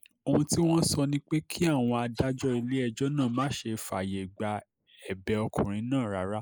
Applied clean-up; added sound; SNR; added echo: neural mask model Resemble Enhance denoiser.